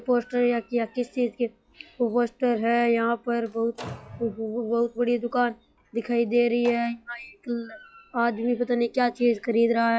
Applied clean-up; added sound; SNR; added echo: classical method log-MMSE.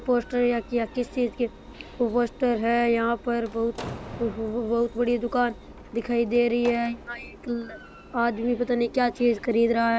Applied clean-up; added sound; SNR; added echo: none; Engine + Slam; 17 dB; none.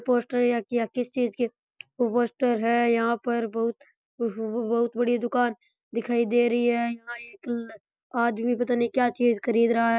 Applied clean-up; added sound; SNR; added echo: none; none; none; none.